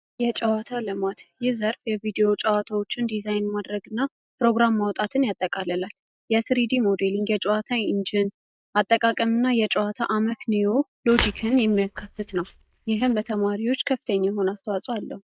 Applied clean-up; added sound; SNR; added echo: neural mask model DeepFilterNet 3.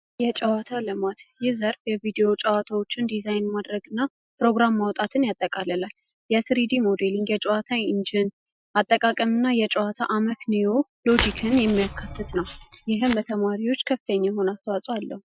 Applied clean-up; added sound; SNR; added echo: classical method Wiener filter.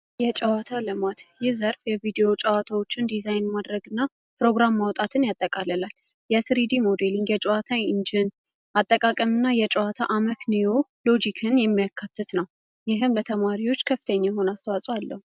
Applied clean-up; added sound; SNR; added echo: none; none; none; none.